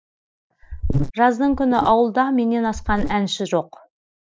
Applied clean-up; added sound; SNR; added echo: neural mask model Resemble Enhance denoiser.